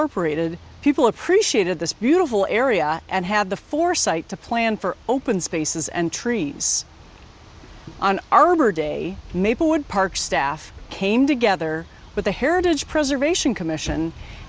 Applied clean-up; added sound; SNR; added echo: none; none; none; none.